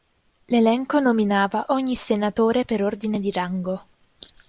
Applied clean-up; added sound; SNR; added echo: none; none; none; none.